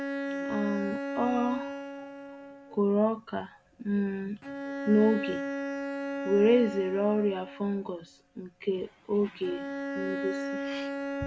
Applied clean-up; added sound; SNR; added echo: none; Bowed string instrument; 6 dB; none.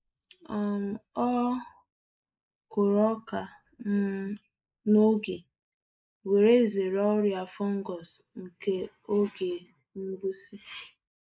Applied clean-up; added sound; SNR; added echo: neural mask model Resemble Enhance denoiser.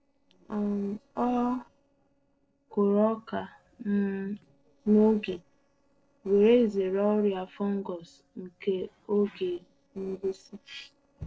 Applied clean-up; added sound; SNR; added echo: neural separator model SepFormer DNS4.